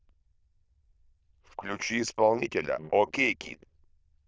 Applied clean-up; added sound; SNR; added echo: neural diffusion model UNIVERSE++.